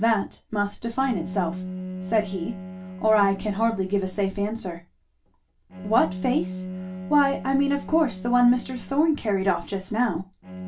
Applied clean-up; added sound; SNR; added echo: none; Bowed string instrument; 12 dB; reverberation time 0.2 s.